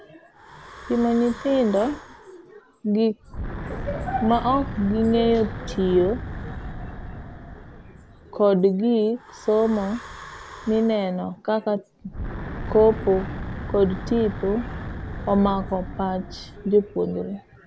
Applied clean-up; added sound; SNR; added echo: none; Wind / Breathing; 11 dB; none.